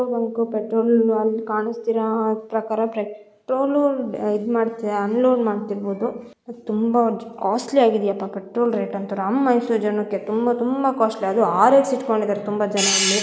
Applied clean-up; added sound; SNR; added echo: none; none; none; none.